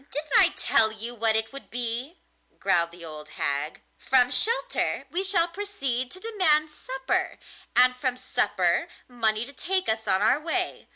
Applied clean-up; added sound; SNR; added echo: none; none; none; none.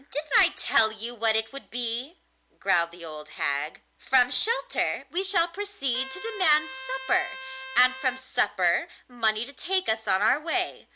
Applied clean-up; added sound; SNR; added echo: none; Trumpet; 12 dB; none.